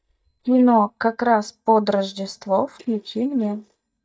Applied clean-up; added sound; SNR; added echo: neural mask model DeepFilterNet 3.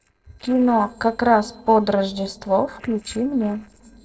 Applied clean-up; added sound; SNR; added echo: neural separator model SepFormer DNS4.